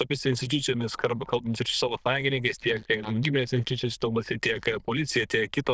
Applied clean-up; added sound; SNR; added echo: neural diffusion model UNIVERSE++.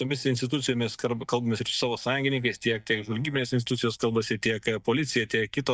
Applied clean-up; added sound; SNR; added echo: neural mask model DeepFilterNet 3.